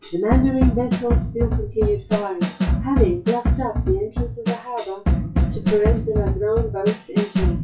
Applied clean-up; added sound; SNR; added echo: classical method WPE with log-MMSE.